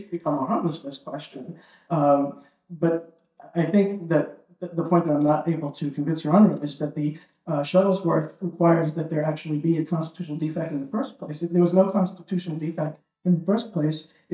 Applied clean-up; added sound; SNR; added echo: neural mask model DeepFilterNet 3.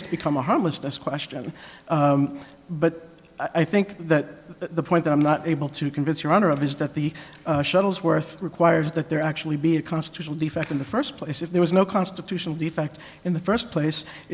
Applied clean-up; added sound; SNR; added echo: none; none; none; none.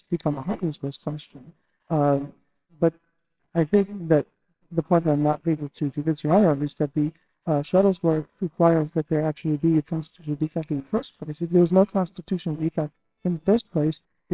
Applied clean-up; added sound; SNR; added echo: neural separator model SepFormer WHAMR!.